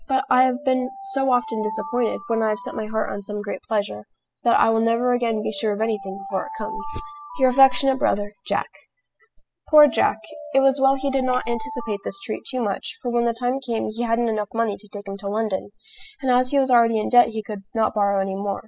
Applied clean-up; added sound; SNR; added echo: classical method spectral subtraction.